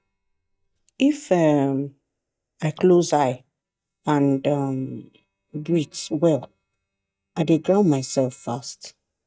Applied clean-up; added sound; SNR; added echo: neural mask model DeepFilterNet 3.